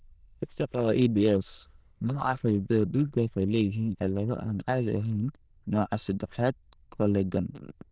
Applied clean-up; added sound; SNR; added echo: neural diffusion model UNIVERSE++.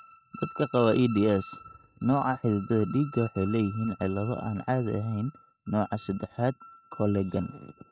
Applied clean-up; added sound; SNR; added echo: neural mask model RNNoise.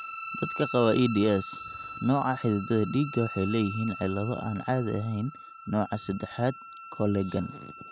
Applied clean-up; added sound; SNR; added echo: none; Wind instrument, woodwind instrument + Guitar; 12 dB; none.